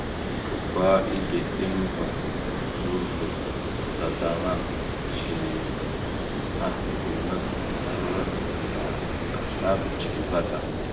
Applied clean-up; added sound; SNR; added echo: none; Water; -2 dB; reverberation time 1.5 s.